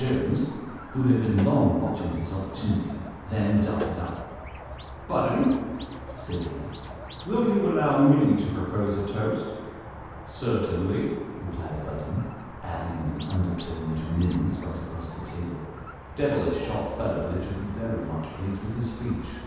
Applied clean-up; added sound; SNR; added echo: none; Squeak; 13 dB; reverberation time 1.2 s.